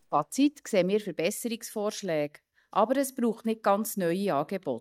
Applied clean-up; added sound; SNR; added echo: neural mask model DeepFilterNet 3.